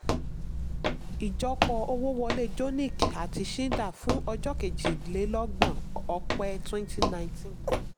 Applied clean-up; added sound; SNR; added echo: none; Walk, footsteps; -2 dB; none.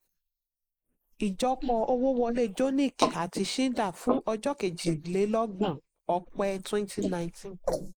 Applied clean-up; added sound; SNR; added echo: neural mask model Resemble Enhance denoiser.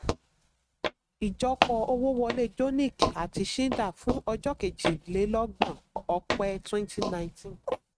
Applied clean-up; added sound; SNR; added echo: neural mask model RNNoise.